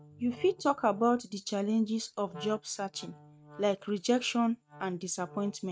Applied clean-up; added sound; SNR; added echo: neural mask model RNNoise.